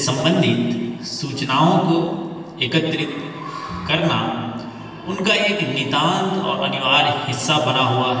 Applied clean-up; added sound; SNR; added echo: none; none; none; reverberation time 1.4 s.